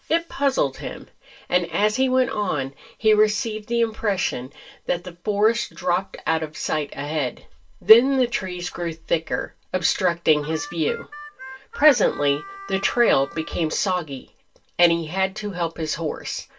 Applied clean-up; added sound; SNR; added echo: none; Harmonica; 15 dB; reverberation time 0.1 s.